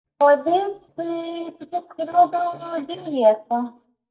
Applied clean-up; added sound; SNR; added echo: neural mask model DeepFilterNet 3.